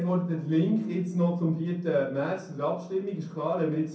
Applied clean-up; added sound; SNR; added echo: none; none; none; reverberation time 0.6 s.